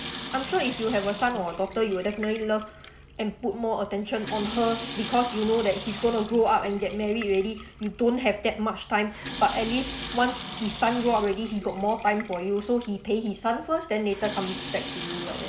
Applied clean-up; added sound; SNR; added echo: none; Sink (filling or washing) / Water tap, faucet; 8 dB; none.